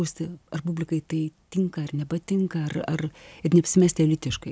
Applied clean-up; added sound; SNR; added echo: none; none; none; none.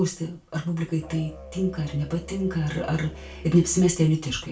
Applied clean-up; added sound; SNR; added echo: none; Musical instrument; 18 dB; reverberation time 0.3 s.